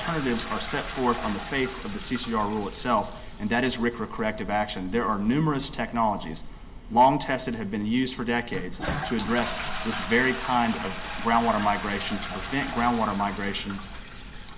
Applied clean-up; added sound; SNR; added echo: none; Toilet flush; 9 dB; reverberation time 1.3 s.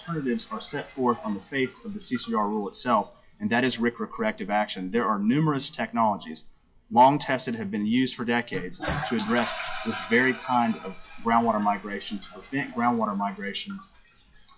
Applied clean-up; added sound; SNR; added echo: classical method WPE with log-MMSE.